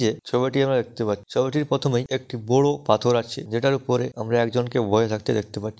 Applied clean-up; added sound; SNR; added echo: none; none; none; none.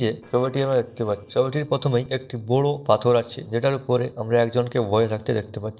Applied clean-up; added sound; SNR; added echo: neural separator model SepFormer DNS4.